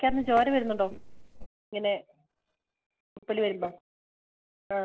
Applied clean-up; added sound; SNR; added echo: neural separator model SepFormer DNS4.